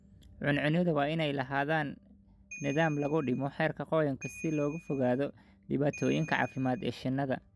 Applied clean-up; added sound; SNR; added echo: none; Ringtone / Bell; 18 dB; none.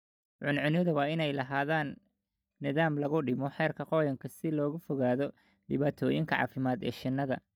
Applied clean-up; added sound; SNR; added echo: neural mask model DeepFilterNet 3.